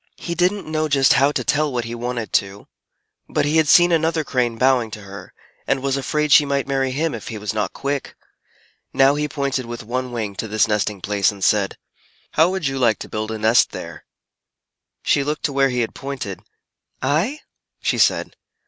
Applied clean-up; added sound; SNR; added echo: none; none; none; none.